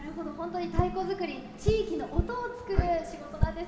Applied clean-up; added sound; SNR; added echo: none; Tap; 0 dB; reverberation time 2.1 s.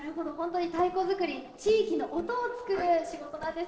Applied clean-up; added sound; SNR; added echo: neural separator model SepFormer DNS4.